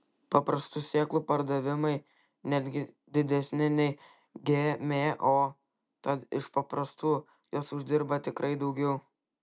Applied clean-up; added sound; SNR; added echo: none; none; none; none.